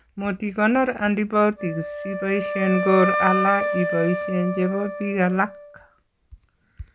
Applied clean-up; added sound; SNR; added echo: none; Wind instrument, woodwind instrument; 5 dB; none.